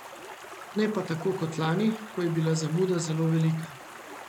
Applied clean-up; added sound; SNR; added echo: none; Stream; 15 dB; none.